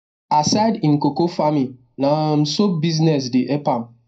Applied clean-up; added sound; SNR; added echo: none; none; none; reverberation time 0.2 s.